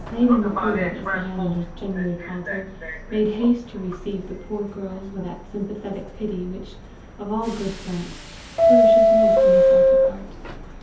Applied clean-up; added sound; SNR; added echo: none; Subway, metro, underground; -4 dB; reverberation time 0.5 s.